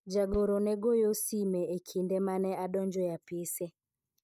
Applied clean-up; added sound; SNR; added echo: neural mask model DeepFilterNet 3.